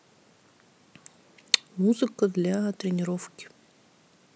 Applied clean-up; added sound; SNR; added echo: none; none; none; none.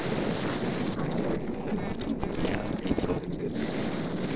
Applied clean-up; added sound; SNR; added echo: neural separator model SepFormer DNS4.